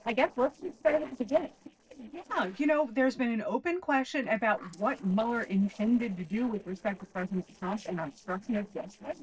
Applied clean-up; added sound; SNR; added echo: neural separator model SepFormer DNS4.